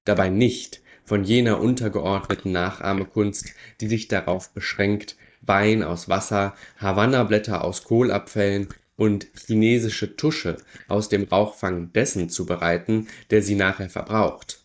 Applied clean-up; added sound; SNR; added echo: neural mask model DeepFilterNet 3.